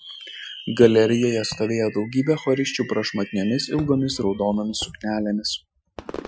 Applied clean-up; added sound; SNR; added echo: classical method Wiener filter.